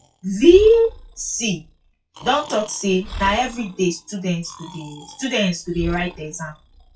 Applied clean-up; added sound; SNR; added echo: classical method WPE with log-MMSE.